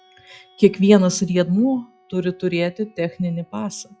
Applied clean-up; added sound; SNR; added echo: classical method log-MMSE.